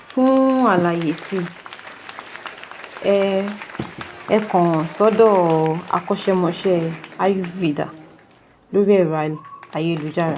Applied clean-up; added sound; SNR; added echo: none; Applause / Crowd; 18 dB; none.